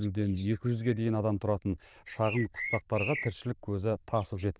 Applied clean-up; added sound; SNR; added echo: neural diffusion model UNIVERSE++.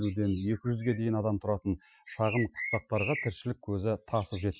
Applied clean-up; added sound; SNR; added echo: classical method Wiener filter.